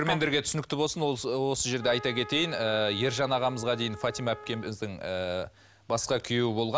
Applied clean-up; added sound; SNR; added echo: none; Trumpet; 16 dB; none.